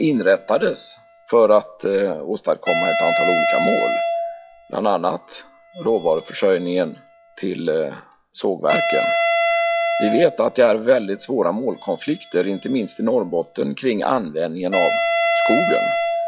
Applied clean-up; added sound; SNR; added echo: classical method log-MMSE.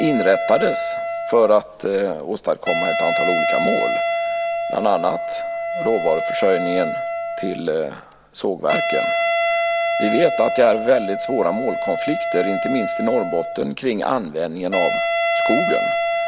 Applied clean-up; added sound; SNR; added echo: none; Wind instrument, woodwind instrument; 1 dB; none.